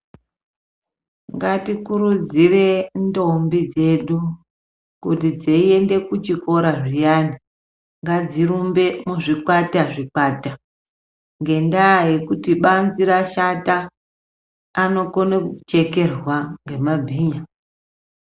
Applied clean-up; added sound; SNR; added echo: none; none; none; none.